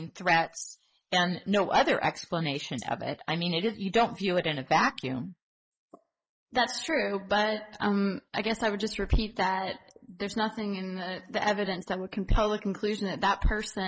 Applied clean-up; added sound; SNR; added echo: neural mask model Resemble Enhance denoiser.